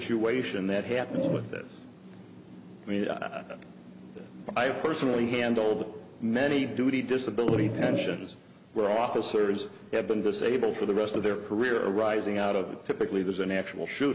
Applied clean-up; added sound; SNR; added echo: none; none; none; none.